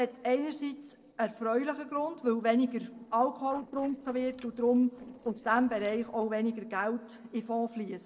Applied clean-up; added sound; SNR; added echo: neural separator model SepFormer DNS4.